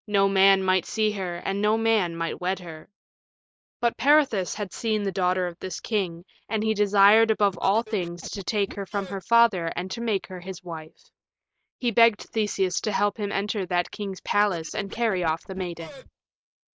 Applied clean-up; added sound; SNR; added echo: neural mask model Resemble Enhance denoiser.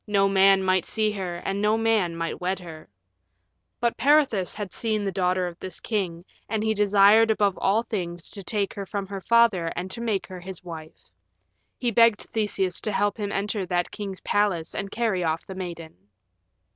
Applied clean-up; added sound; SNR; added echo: none; none; none; none.